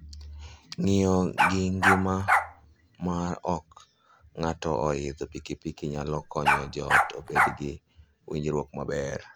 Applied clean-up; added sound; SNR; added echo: none; Bark; -4 dB; none.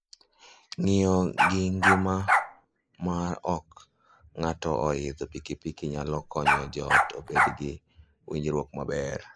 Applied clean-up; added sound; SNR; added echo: neural mask model Resemble Enhance denoiser.